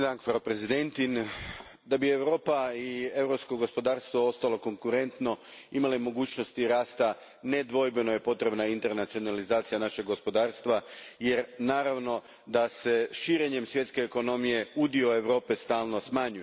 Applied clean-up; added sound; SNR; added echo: none; none; none; none.